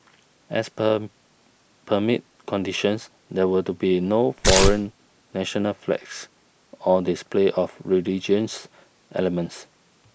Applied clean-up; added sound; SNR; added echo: none; Tearing; -5 dB; none.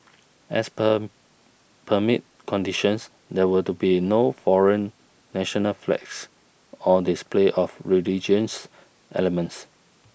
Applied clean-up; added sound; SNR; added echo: none; none; none; none.